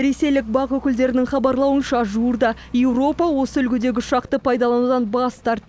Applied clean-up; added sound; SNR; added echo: none; none; none; none.